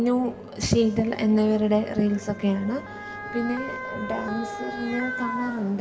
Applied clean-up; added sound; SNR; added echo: none; Motor vehicle (road) / Siren; 11 dB; reverberation time 1.4 s.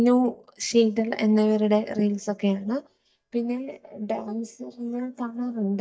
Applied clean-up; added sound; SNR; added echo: neural mask model DeepFilterNet 3.